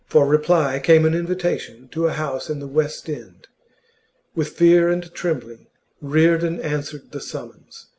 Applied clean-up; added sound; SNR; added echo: none; none; none; none.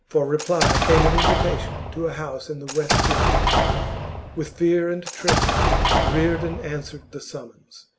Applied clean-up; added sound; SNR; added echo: none; Explosion; -4 dB; none.